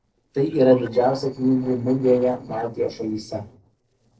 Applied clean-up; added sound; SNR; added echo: neural separator model SepFormer DNS4.